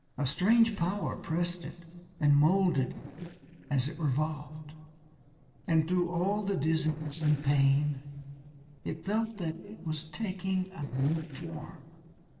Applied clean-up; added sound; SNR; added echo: neural separator model SepFormer DNS4.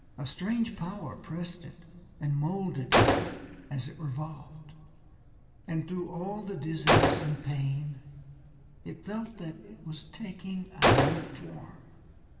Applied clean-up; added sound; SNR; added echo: none; Gunshot, gunfire; -3 dB; reverberation time 2.2 s.